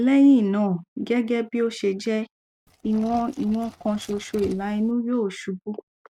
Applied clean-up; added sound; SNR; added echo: neural mask model RNNoise.